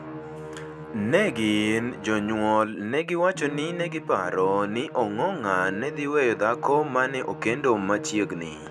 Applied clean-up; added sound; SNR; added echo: none; Musical instrument; 13 dB; none.